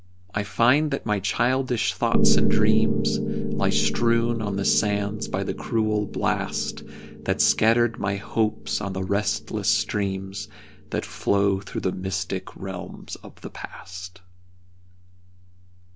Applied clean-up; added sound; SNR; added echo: none; Piano; 0 dB; none.